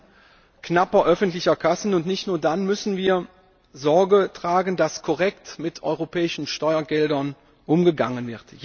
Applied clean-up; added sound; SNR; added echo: none; none; none; none.